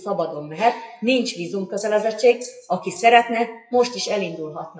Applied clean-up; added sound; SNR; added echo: classical method WPE with log-MMSE.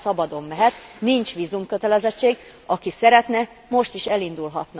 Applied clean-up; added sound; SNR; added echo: none; none; none; none.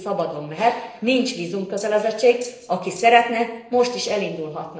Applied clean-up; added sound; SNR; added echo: neural separator model SepFormer DNS4.